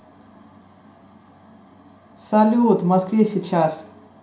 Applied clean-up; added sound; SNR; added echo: none; none; none; reverberation time 0.5 s.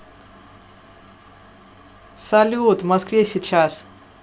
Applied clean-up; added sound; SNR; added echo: none; none; none; none.